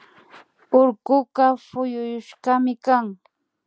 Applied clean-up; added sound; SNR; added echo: none; none; none; none.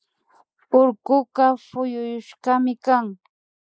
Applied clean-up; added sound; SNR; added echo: neural mask model Resemble Enhance denoiser.